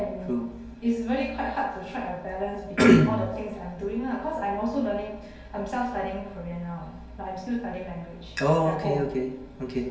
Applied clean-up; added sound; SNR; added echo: none; none; none; reverberation time 0.2 s.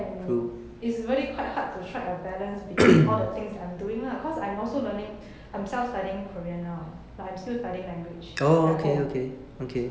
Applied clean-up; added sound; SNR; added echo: none; none; none; none.